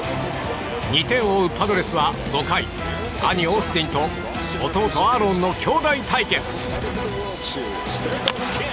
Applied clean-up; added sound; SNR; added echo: none; Train; 14 dB; none.